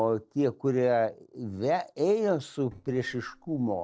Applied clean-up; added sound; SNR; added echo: neural separator model SepFormer DNS4.